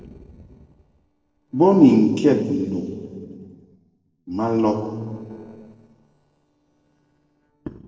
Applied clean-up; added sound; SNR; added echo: neural separator model SepFormer DNS4.